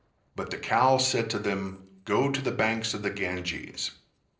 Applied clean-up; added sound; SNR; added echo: neural separator model SepFormer DNS4.